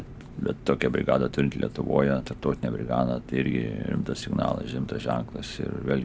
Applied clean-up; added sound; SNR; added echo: none; Engine; 15 dB; none.